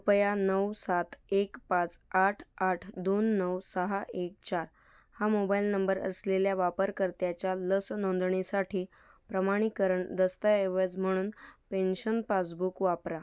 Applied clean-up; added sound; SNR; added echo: none; none; none; none.